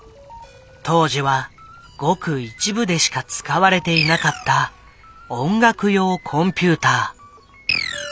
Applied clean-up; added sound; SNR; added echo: none; none; none; none.